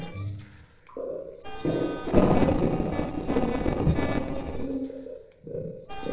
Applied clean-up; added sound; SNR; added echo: neural separator model SepFormer DNS4.